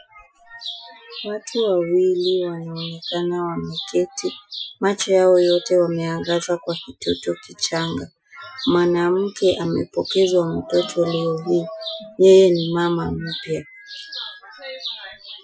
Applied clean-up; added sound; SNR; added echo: classical method Wiener filter.